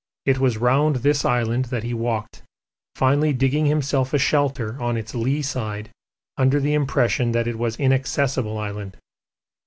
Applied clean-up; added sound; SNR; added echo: none; none; none; none.